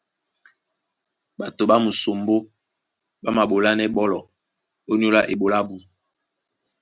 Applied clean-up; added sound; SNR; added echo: none; none; none; none.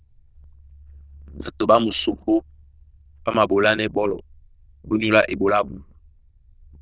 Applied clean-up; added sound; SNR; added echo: neural diffusion model UNIVERSE++.